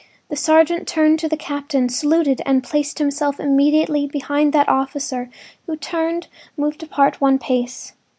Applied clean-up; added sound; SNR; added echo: none; none; none; none.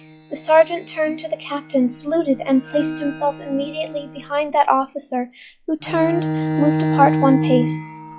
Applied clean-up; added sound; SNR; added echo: classical method log-MMSE.